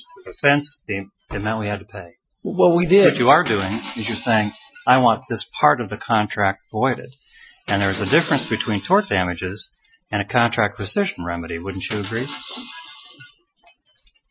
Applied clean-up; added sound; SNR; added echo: classical method Wiener filter.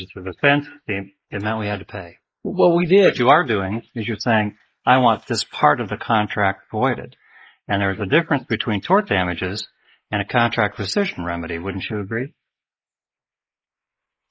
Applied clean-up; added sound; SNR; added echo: neural mask model Resemble Enhance denoiser.